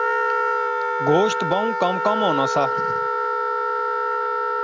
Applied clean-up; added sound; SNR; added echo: none; Wind instrument, woodwind instrument; -3 dB; none.